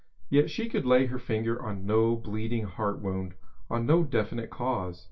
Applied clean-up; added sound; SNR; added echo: none; none; none; reverberation time 0.2 s.